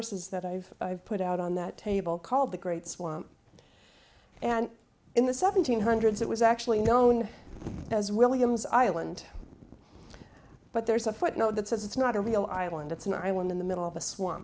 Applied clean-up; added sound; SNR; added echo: none; none; none; none.